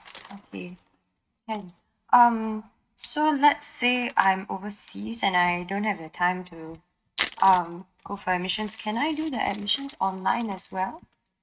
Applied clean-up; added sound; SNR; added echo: neural mask model RNNoise.